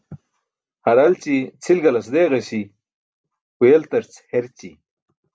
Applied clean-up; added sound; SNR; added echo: none; none; none; none.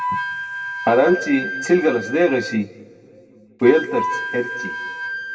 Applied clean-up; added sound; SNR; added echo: none; Wind instrument, woodwind instrument; 7 dB; reverberation time 1.6 s.